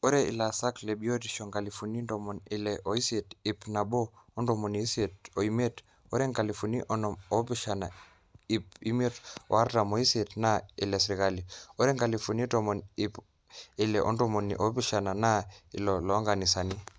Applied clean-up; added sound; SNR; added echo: none; none; none; none.